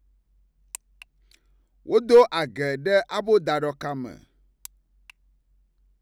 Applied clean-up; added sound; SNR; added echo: none; none; none; none.